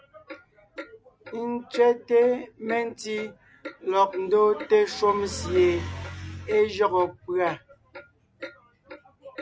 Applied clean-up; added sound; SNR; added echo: none; Clock; 19 dB; none.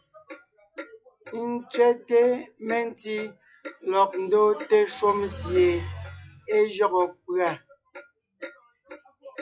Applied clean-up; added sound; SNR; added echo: classical method log-MMSE.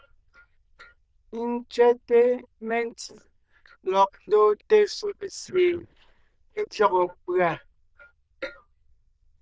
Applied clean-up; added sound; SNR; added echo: neural diffusion model UNIVERSE++.